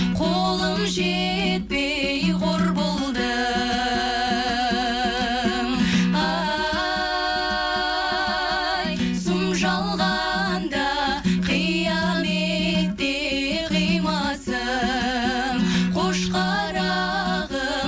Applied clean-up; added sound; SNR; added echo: none; none; none; none.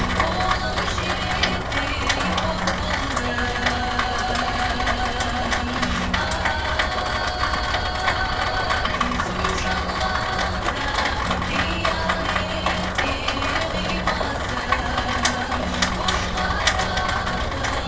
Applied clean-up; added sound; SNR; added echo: none; Rain; -4 dB; reverberation time 0.2 s.